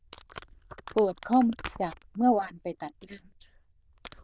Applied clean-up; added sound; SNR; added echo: neural diffusion model UNIVERSE++.